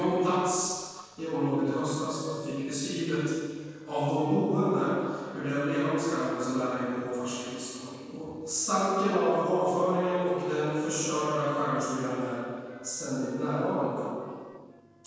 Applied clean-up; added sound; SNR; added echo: neural separator model SepFormer DNS4.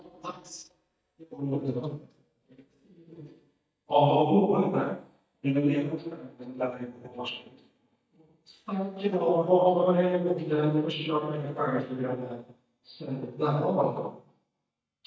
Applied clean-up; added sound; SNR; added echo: neural mask model DeepFilterNet 3.